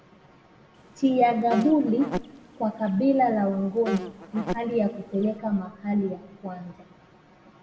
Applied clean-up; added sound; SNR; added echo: none; Insect; 11 dB; reverberation time 0.7 s.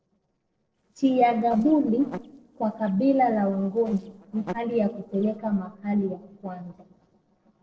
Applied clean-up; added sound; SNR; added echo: neural separator model SepFormer DNS4.